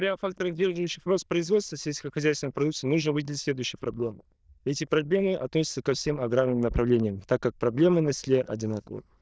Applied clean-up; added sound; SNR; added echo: neural diffusion model UNIVERSE++.